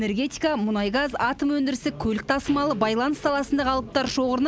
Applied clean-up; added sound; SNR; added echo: none; none; none; none.